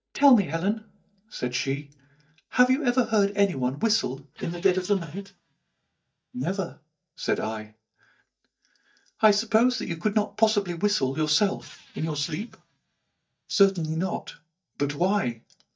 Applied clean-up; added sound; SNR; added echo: neural mask model DeepFilterNet 3.